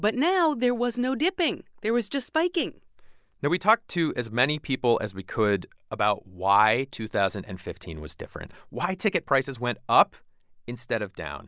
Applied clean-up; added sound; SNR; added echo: none; none; none; none.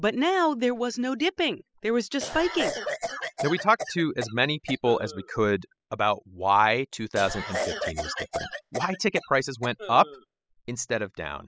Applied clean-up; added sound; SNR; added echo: classical method spectral subtraction.